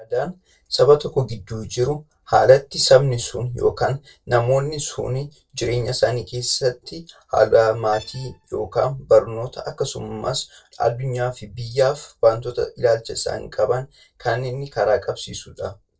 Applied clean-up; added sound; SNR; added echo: neural separator model SepFormer DNS4.